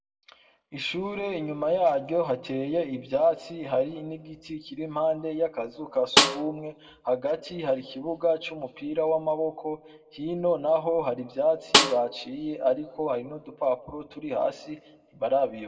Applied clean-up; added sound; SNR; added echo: none; Snare drum; -3 dB; reverberation time 1.0 s.